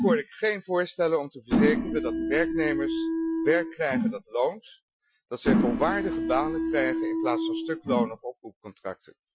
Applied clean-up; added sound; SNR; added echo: classical method Wiener filter.